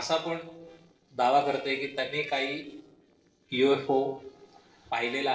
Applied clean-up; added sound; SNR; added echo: neural separator model SepFormer DNS4.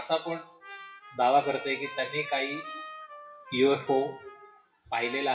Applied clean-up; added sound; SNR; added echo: classical method WPE with log-MMSE.